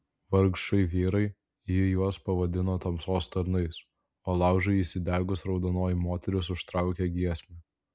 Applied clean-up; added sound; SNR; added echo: none; none; none; none.